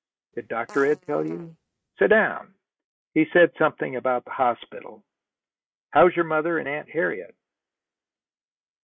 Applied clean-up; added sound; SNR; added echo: neural mask model RNNoise.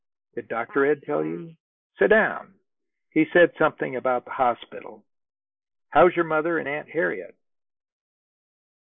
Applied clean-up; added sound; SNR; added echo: neural mask model Resemble Enhance denoiser.